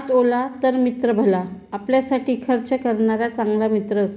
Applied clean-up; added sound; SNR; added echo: none; none; none; none.